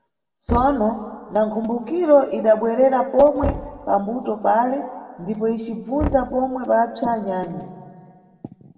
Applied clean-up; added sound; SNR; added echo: none; Knock; 13 dB; reverberation time 1.6 s.